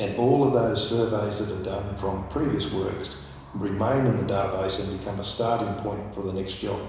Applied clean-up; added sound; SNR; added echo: none; Aircraft; 17 dB; reverberation time 1.0 s.